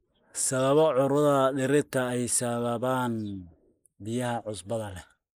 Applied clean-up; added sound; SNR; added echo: neural mask model Resemble Enhance denoiser.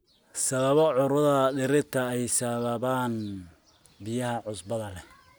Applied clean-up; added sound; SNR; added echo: none; none; none; none.